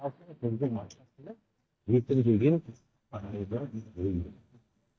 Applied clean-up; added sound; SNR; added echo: neural mask model DeepFilterNet 3.